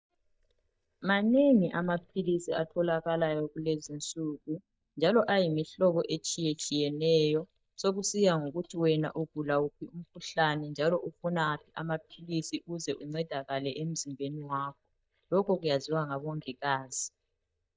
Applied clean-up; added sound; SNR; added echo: neural mask model DeepFilterNet 3.